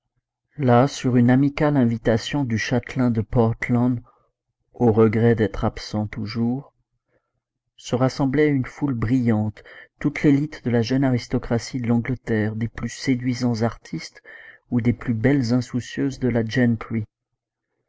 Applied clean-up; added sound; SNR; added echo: none; none; none; none.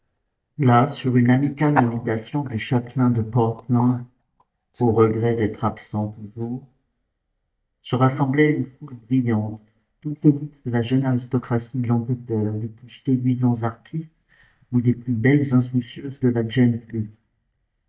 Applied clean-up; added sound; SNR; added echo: neural mask model DeepFilterNet 3.